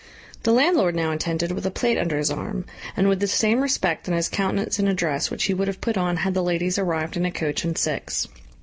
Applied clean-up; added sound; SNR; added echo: none; none; none; none.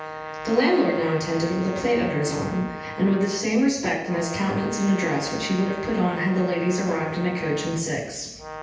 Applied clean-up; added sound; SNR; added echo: none; Brass instrument; 11 dB; reverberation time 0.9 s.